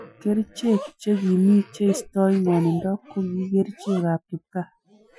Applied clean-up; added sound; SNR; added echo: classical method Wiener filter.